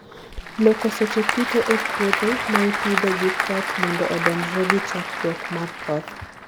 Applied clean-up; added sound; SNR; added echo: none; Applause / Crowd; 2 dB; none.